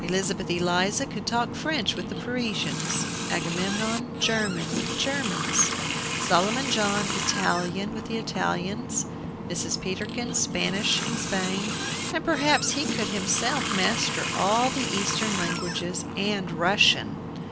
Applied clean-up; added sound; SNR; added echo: none; Water tap, faucet; 3 dB; none.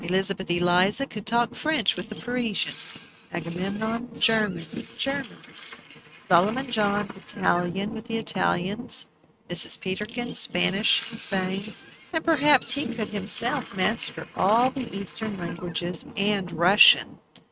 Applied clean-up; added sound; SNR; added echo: neural mask model RNNoise.